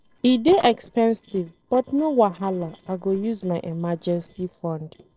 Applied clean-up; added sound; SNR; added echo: neural separator model SepFormer DNS4.